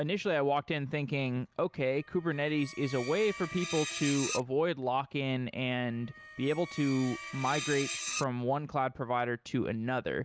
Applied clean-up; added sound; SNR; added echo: none; Screech; 11 dB; none.